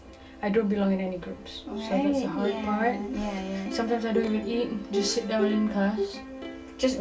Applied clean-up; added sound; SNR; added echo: none; Plucked string instrument; 8 dB; reverberation time 0.2 s.